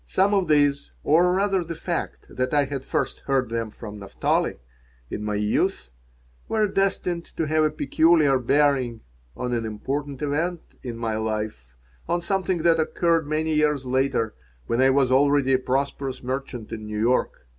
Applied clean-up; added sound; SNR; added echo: none; none; none; none.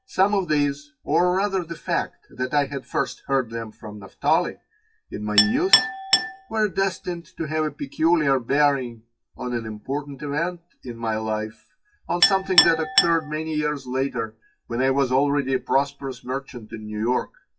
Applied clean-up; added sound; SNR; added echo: classical method WPE with log-MMSE.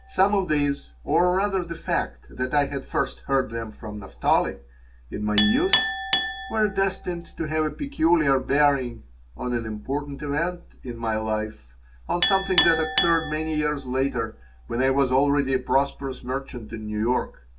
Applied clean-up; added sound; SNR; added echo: none; Chink, clink; 5 dB; reverberation time 0.2 s.